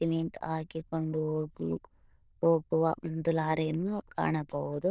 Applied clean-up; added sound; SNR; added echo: neural diffusion model UNIVERSE++.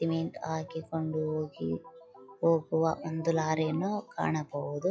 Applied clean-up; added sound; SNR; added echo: classical method log-MMSE.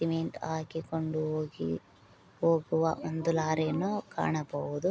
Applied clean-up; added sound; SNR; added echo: none; none; none; none.